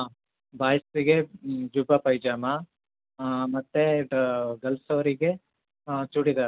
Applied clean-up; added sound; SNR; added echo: none; none; none; none.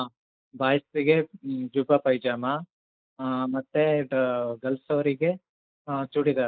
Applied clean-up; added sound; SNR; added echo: neural mask model Resemble Enhance denoiser.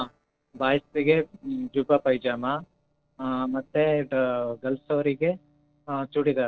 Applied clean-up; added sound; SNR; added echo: neural separator model SepFormer DNS4.